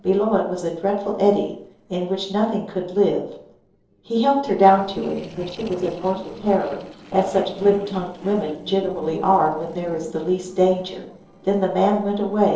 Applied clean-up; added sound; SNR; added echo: neural separator model SepFormer DNS4.